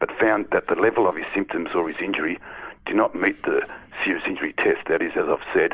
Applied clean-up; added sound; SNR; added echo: none; none; none; none.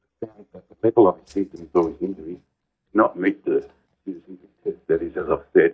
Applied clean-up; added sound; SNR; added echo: neural mask model DeepFilterNet 3.